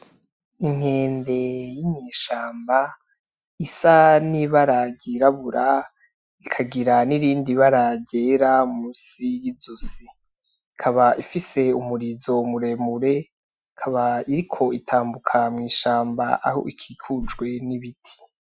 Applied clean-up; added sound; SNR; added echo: classical method Wiener filter.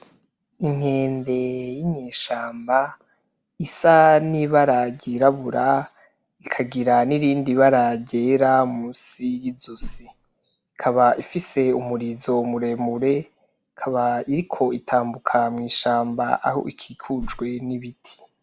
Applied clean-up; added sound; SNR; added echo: none; Whoosh, swoosh, swish; 13 dB; none.